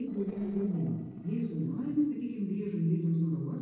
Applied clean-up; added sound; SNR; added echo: neural separator model SepFormer DNS4.